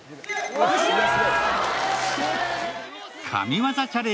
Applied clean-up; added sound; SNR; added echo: none; none; none; none.